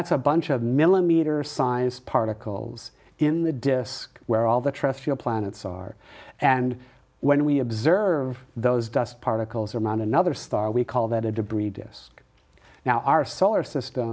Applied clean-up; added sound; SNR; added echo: none; none; none; none.